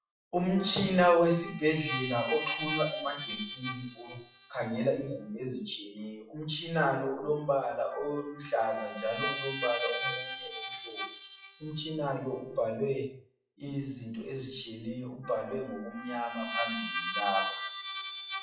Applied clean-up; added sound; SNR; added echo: classical method WPE with log-MMSE.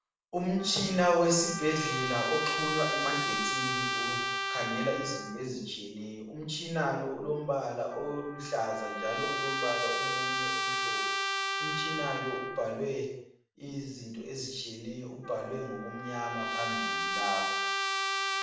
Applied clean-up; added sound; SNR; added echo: none; Trumpet; 1 dB; reverberation time 0.7 s.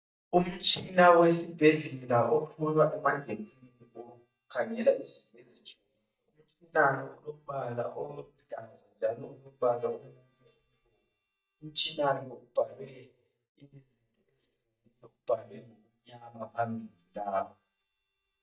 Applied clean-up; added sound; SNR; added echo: neural mask model DeepFilterNet 3.